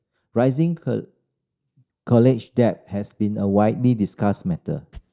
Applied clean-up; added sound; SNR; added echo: neural mask model DeepFilterNet 3.